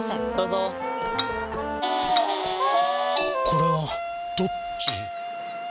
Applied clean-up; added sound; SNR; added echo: none; Wind instrument, woodwind instrument + Cutlery, silverware / Dishes, pots, and pans; 1 dB; none.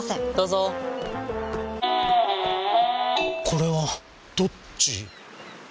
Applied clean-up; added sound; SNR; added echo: none; none; none; none.